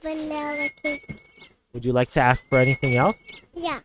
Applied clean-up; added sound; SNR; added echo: neural mask model RNNoise.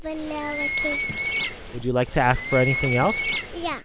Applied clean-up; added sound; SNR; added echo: none; Bird; 4 dB; none.